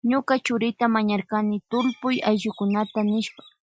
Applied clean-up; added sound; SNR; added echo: classical method Wiener filter.